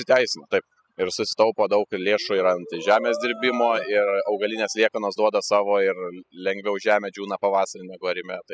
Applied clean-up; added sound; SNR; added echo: classical method spectral subtraction.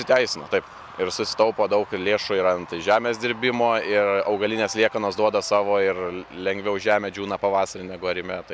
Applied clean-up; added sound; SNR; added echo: none; none; none; none.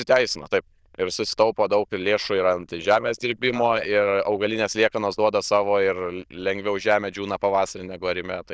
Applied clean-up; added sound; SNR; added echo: neural diffusion model UNIVERSE++.